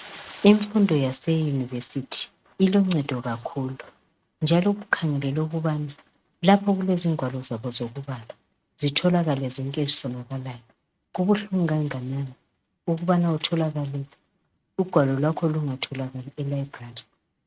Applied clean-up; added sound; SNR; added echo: neural mask model RNNoise.